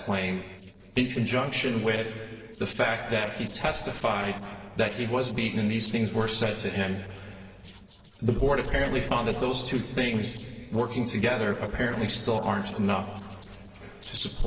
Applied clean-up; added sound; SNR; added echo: neural separator model SepFormer DNS4.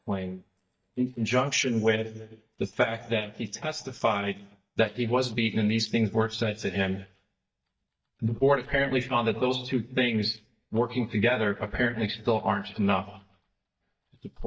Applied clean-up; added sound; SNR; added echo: neural mask model DeepFilterNet 3.